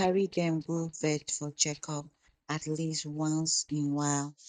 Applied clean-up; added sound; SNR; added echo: neural mask model DeepFilterNet 3.